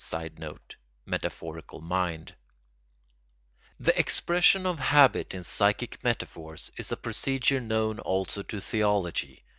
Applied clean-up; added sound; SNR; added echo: none; none; none; none.